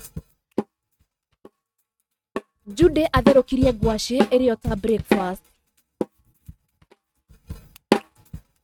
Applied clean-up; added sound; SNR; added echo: neural mask model RNNoise.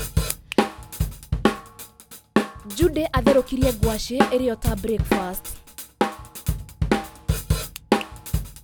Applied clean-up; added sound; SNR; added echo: none; Drum kit; -3 dB; none.